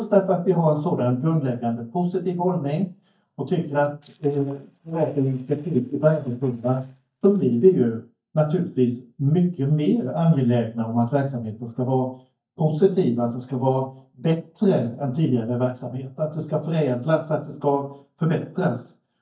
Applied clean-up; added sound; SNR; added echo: neural mask model DeepFilterNet 3.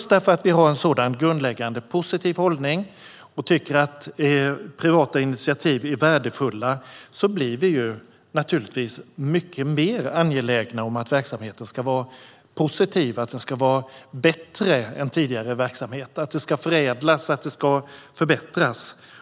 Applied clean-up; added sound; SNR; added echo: none; none; none; none.